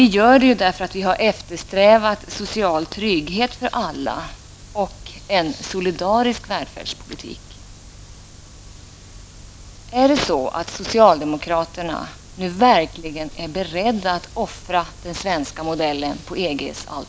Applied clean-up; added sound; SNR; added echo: none; none; none; none.